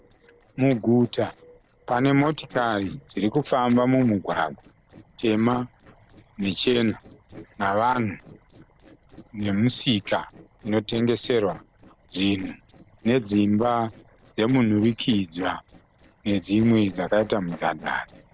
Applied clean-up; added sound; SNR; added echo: neural separator model SepFormer DNS4.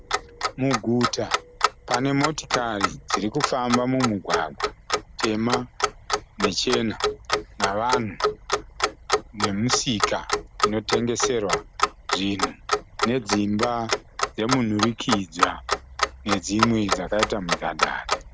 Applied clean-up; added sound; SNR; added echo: none; Clock; 0 dB; none.